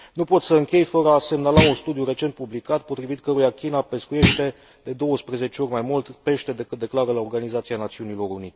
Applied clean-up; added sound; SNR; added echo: none; Thump, thud; -2 dB; none.